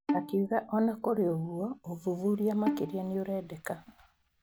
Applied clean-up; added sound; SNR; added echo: none; Bowed string instrument; 7 dB; none.